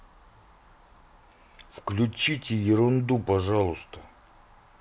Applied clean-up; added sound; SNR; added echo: none; none; none; none.